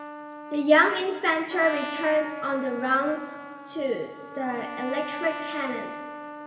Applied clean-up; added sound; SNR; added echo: none; Trumpet; 11 dB; reverberation time 2.4 s.